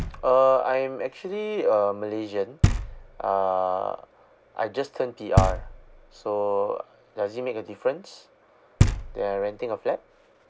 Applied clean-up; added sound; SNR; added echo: none; Knock; 3 dB; none.